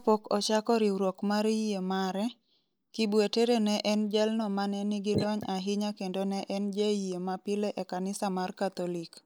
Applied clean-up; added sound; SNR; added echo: neural mask model Resemble Enhance denoiser.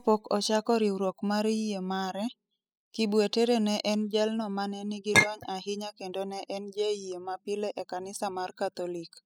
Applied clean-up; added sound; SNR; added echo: classical method spectral subtraction.